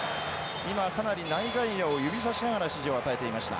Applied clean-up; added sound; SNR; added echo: none; Chatter / Traffic noise, roadway noise / Vehicle horn, car horn, honking / Engine; 11 dB; none.